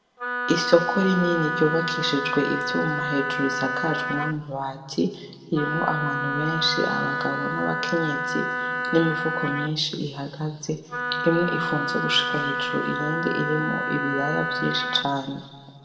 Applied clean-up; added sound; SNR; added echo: none; Wind instrument, woodwind instrument; 2 dB; reverberation time 1.8 s.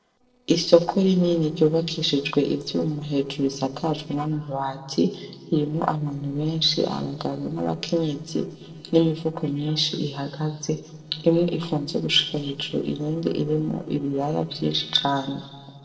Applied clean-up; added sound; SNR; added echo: neural separator model SepFormer DNS4.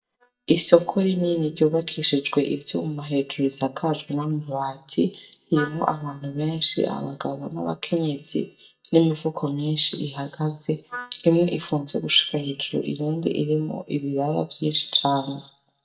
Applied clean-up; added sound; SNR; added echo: neural mask model DeepFilterNet 3.